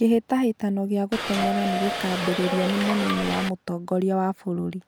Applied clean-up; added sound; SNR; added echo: none; Subway, metro, underground / Doorbell; 3 dB; none.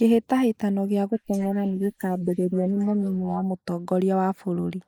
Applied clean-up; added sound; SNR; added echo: neural mask model Resemble Enhance denoiser.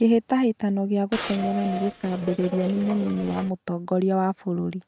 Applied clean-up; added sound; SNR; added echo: neural mask model RNNoise.